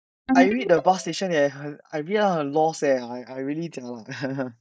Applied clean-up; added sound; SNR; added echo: neural mask model DeepFilterNet 3.